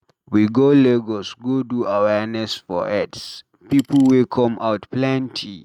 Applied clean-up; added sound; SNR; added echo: neural mask model RNNoise.